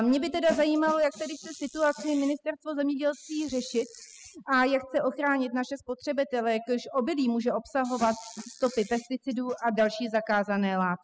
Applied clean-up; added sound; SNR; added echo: classical method spectral subtraction.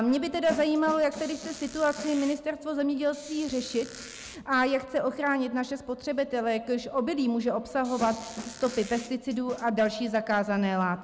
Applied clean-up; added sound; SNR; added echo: none; Snare drum + Squeak; 14 dB; none.